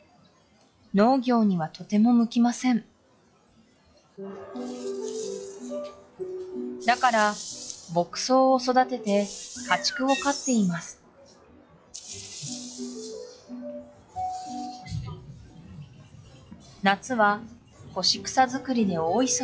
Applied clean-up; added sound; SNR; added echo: classical method log-MMSE.